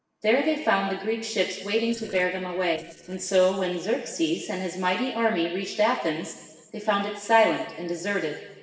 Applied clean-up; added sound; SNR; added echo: neural separator model SepFormer DNS4.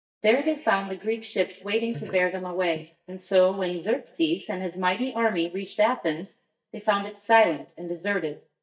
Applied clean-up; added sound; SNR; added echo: neural mask model DeepFilterNet 3.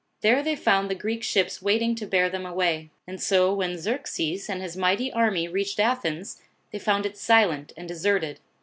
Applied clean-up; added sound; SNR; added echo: none; none; none; none.